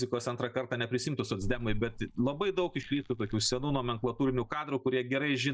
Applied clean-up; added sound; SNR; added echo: neural mask model DeepFilterNet 3.